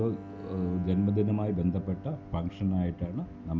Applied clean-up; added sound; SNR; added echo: none; Bowed string instrument; 15 dB; none.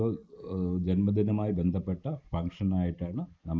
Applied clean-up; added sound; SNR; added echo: neural mask model Resemble Enhance denoiser.